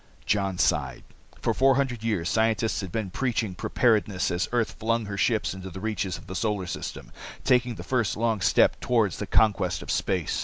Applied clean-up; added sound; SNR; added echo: none; none; none; none.